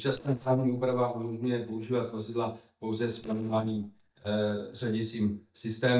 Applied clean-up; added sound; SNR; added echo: neural mask model DeepFilterNet 3.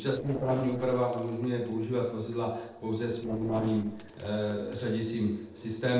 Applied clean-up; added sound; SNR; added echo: neural separator model SepFormer DNS4.